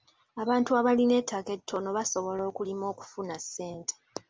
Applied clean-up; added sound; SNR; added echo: none; none; none; none.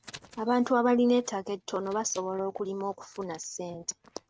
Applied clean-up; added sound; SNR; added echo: neural mask model RNNoise.